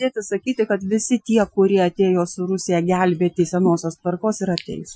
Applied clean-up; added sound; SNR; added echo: classical method Wiener filter.